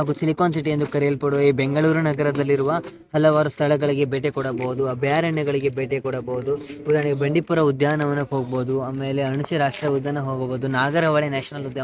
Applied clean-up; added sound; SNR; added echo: neural mask model RNNoise.